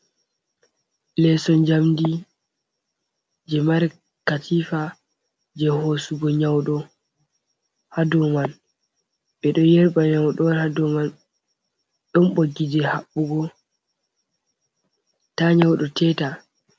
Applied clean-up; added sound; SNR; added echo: none; none; none; none.